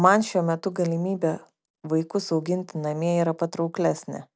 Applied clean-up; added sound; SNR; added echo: none; none; none; none.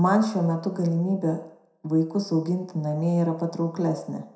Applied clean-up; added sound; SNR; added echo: none; none; none; reverberation time 0.6 s.